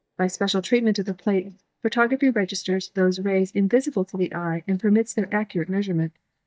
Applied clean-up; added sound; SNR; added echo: neural mask model DeepFilterNet 3.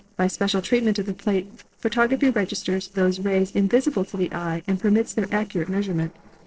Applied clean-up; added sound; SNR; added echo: neural separator model SepFormer DNS4.